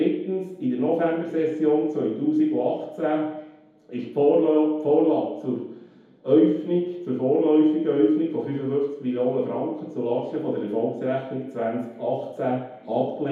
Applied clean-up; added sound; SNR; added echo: none; none; none; reverberation time 2.0 s.